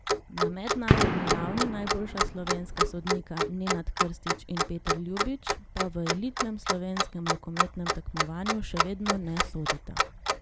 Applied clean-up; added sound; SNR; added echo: none; Gunshot, gunfire + Clock; -4 dB; none.